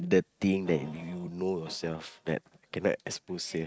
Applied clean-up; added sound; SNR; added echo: neural mask model RNNoise.